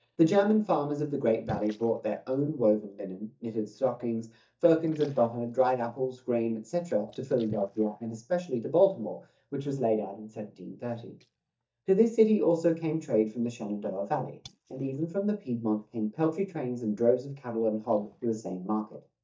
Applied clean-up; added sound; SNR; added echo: neural mask model DeepFilterNet 3.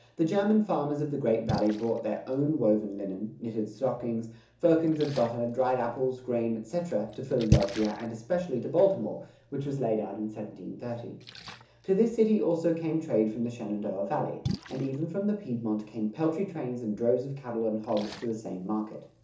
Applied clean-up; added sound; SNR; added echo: none; Splash, splatter; 12 dB; reverberation time 0.7 s.